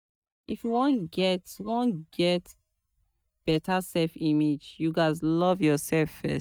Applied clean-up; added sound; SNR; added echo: neural mask model DeepFilterNet 3.